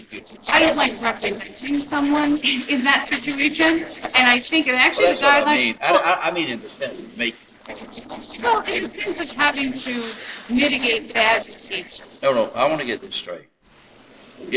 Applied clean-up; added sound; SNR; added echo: neural separator model SepFormer DNS4.